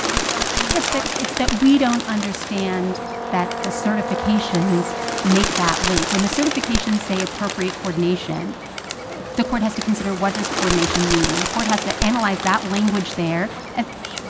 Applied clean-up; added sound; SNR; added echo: none; Bird + Brass instrument; 3 dB; none.